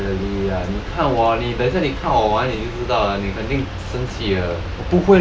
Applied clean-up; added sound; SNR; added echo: none; none; none; none.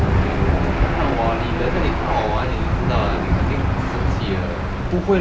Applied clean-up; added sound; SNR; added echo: none; Engine / Aircraft; -4 dB; none.